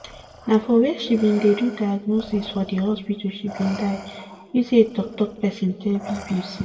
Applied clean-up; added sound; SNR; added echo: none; Respiratory sounds; 18 dB; reverberation time 1.4 s.